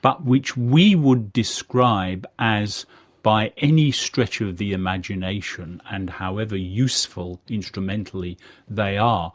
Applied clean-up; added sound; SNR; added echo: none; none; none; none.